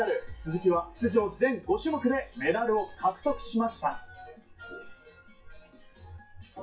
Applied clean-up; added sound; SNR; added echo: classical method WPE with log-MMSE.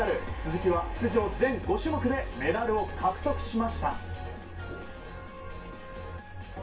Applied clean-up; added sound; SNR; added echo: none; Ocean; 17 dB; reverberation time 0.2 s.